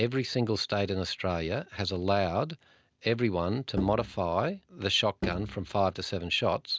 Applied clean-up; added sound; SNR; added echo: none; Bowed string instrument; 10 dB; none.